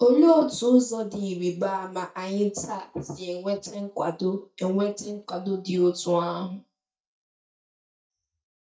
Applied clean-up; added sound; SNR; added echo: neural mask model DeepFilterNet 3.